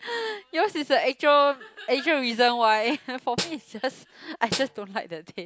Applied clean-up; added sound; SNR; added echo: none; Snare drum; 10 dB; none.